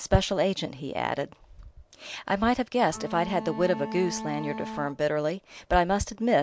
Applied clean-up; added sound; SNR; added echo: none; Bowed string instrument; 10 dB; none.